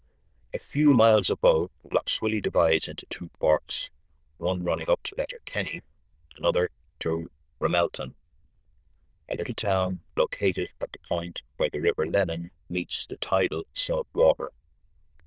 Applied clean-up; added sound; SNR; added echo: neural diffusion model UNIVERSE++.